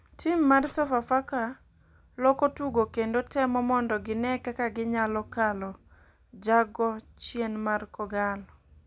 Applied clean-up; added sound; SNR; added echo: none; Breathing; 18 dB; none.